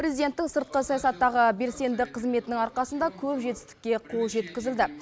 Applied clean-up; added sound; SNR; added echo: none; none; none; none.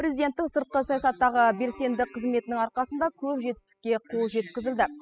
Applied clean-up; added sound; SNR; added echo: classical method spectral subtraction.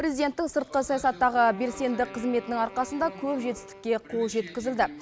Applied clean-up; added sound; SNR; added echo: none; Wind instrument, woodwind instrument; 18 dB; none.